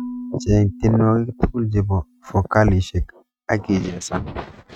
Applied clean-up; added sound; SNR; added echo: neural mask model RNNoise.